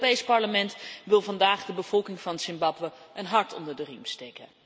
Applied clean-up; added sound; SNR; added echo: none; none; none; none.